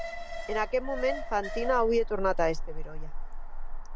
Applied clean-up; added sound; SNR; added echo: none; Alarm; 1 dB; none.